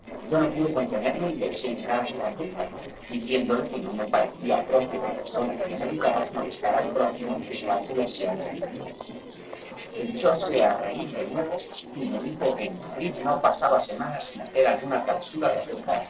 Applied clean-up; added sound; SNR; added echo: neural separator model SepFormer DNS4.